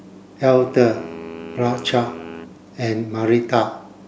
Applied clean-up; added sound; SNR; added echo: none; Wind instrument, woodwind instrument; 16 dB; none.